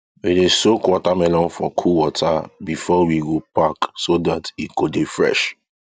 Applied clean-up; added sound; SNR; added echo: none; none; none; none.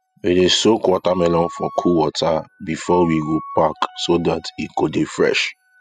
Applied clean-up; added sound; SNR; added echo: classical method spectral subtraction.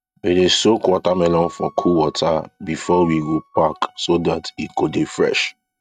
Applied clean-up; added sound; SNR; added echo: neural mask model RNNoise.